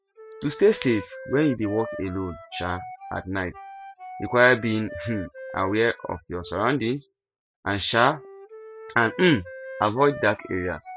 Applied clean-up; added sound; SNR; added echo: classical method spectral subtraction.